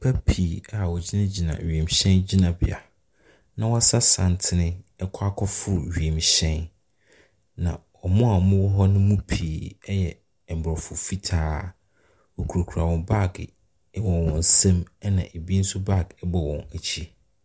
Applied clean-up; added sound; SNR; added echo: none; none; none; none.